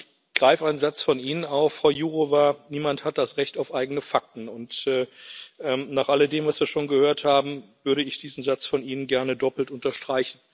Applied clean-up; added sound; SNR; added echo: none; none; none; none.